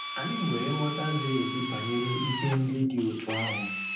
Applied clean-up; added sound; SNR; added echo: none; Drill; 5 dB; reverberation time 0.6 s.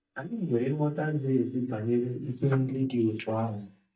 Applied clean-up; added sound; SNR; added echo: neural mask model DeepFilterNet 3.